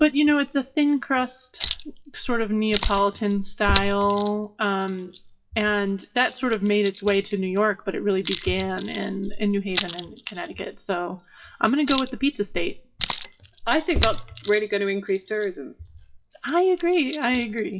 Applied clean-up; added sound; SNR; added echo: classical method WPE with log-MMSE.